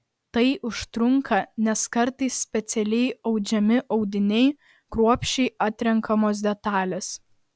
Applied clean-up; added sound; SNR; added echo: none; none; none; none.